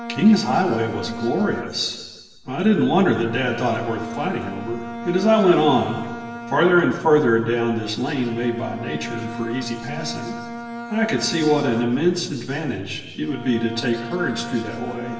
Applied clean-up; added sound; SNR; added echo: none; Bowed string instrument; 12 dB; reverberation time 1.3 s.